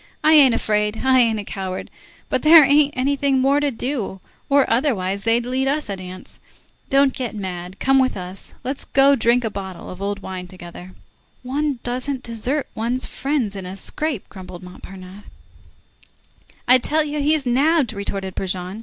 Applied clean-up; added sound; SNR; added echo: none; none; none; none.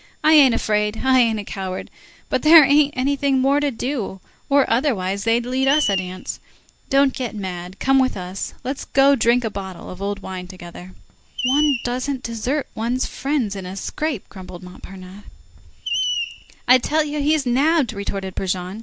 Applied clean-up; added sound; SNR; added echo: none; Screech; 11 dB; none.